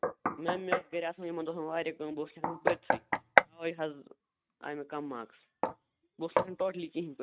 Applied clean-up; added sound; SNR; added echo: neural mask model RNNoise.